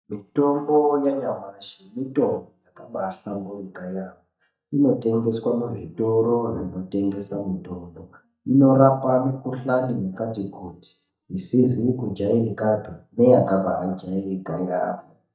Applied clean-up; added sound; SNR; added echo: neural mask model DeepFilterNet 3.